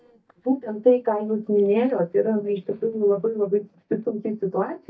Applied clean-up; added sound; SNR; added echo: neural mask model DeepFilterNet 3.